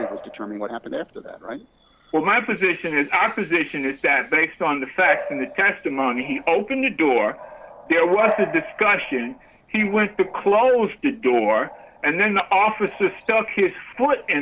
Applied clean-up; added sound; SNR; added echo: neural separator model SepFormer DNS4.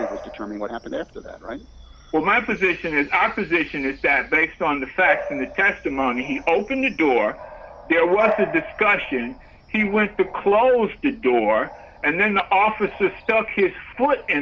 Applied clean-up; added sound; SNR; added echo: none; Bark / Bird vocalization, bird call, bird song; 13 dB; none.